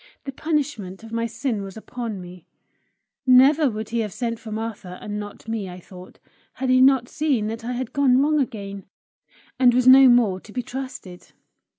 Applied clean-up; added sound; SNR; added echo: none; none; none; none.